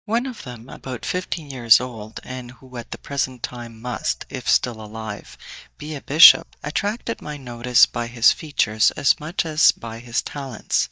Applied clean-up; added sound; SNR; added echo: neural mask model DeepFilterNet 3.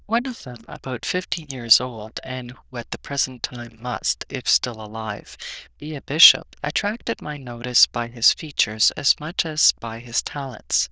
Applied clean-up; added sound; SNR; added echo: neural diffusion model UNIVERSE++.